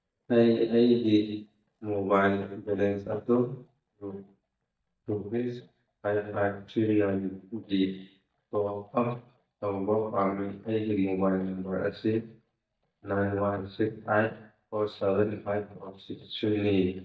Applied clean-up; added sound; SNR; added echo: neural mask model DeepFilterNet 3.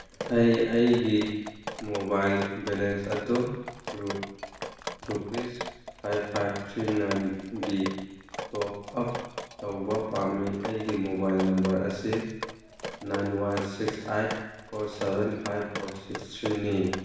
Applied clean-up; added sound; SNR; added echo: none; Drip; 10 dB; reverberation time 1.1 s.